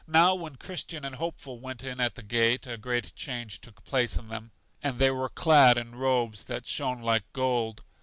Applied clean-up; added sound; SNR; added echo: none; none; none; none.